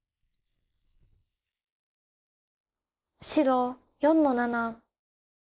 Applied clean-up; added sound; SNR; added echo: neural mask model Resemble Enhance denoiser.